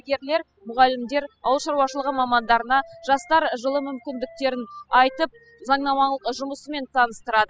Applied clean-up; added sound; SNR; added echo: classical method spectral subtraction.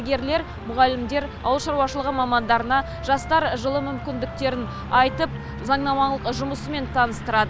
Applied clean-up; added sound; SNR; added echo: none; Musical instrument + Wind instrument, woodwind instrument; 15 dB; none.